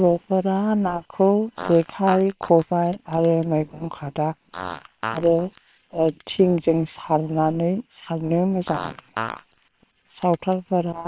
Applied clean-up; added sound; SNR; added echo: neural separator model SepFormer WHAM!.